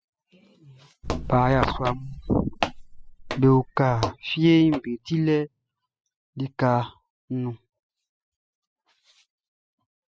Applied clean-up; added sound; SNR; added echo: classical method spectral subtraction.